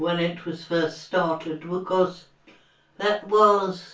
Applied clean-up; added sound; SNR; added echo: none; none; none; reverberation time 0.2 s.